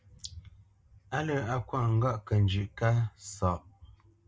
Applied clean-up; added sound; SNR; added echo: none; none; none; none.